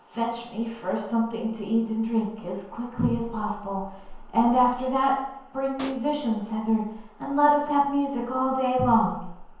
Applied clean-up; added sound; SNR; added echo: none; Explosion; 19 dB; reverberation time 0.9 s.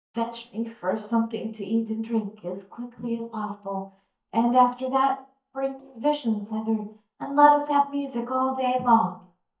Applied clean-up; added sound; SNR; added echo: neural mask model DeepFilterNet 3.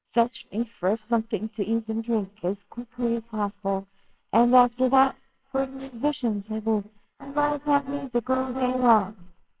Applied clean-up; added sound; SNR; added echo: neural separator model SepFormer WHAMR!.